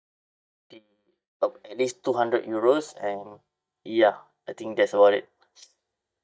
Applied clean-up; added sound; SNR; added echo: neural mask model DeepFilterNet 3.